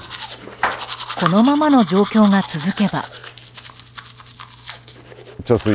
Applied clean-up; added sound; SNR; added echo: none; Domestic sounds, home sounds; 9 dB; none.